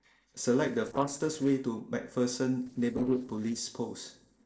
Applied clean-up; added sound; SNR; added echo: neural separator model SepFormer DNS4.